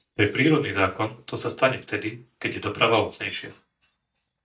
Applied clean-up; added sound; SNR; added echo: neural mask model DeepFilterNet 3.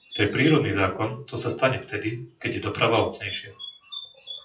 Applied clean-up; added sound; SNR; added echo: classical method WPE with log-MMSE.